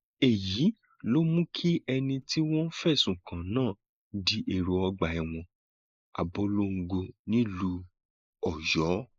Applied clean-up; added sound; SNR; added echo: neural mask model Resemble Enhance denoiser.